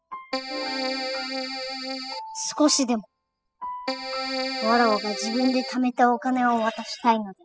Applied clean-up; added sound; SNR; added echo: classical method spectral subtraction.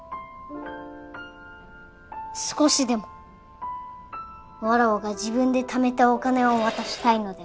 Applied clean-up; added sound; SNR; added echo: none; none; none; none.